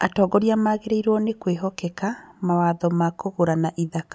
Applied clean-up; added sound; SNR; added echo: none; none; none; none.